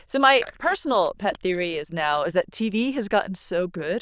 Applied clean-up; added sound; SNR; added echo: neural diffusion model UNIVERSE++.